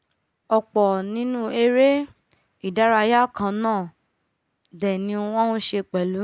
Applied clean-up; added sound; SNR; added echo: none; none; none; none.